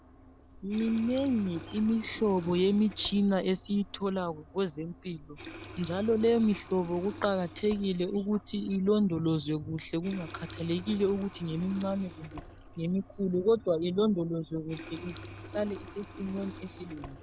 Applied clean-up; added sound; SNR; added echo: none; Water tap, faucet; 16 dB; none.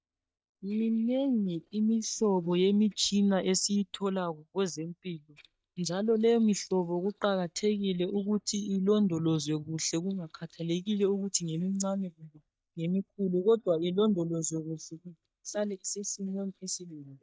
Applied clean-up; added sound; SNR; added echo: neural mask model DeepFilterNet 3.